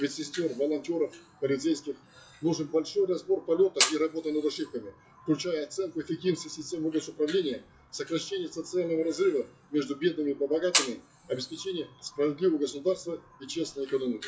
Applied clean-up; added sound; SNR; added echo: classical method WPE with log-MMSE.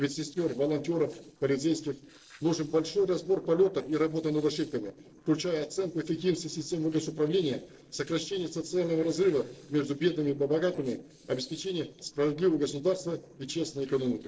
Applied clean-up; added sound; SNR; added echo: neural separator model SepFormer DNS4.